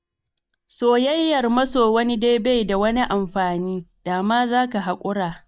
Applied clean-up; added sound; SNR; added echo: neural mask model DeepFilterNet 3.